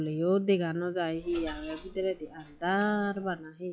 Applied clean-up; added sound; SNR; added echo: classical method log-MMSE.